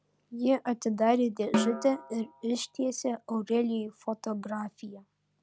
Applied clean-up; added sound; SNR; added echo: none; Snare drum; 6 dB; none.